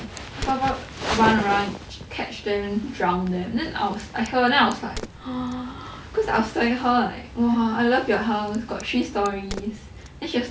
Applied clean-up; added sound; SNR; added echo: none; Crack; 20 dB; none.